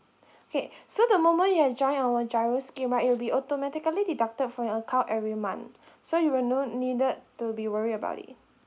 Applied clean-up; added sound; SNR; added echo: none; none; none; none.